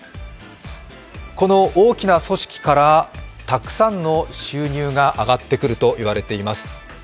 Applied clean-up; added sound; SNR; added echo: none; none; none; none.